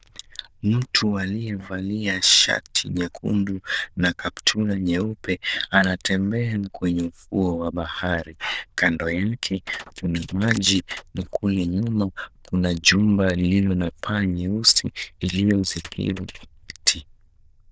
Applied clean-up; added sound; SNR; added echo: neural diffusion model UNIVERSE++.